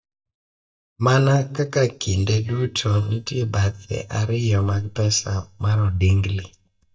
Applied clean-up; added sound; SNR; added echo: neural mask model DeepFilterNet 3.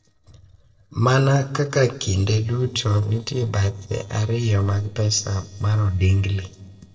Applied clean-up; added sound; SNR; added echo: neural separator model SepFormer DNS4.